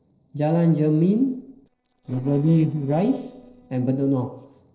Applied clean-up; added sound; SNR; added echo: neural separator model SepFormer DNS4.